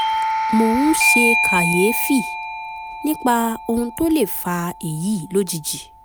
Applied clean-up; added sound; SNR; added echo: none; Doorbell; 2 dB; none.